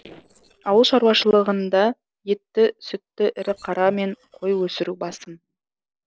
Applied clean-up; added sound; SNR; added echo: neural separator model SepFormer DNS4.